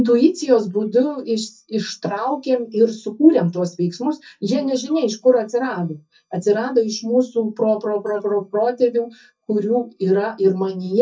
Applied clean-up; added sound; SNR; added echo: neural mask model DeepFilterNet 3.